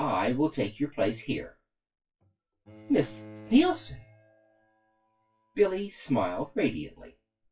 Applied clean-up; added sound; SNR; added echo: classical method WPE with log-MMSE.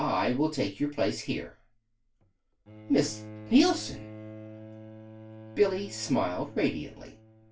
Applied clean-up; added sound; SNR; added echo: none; Bowed string instrument; 17 dB; reverberation time 0.2 s.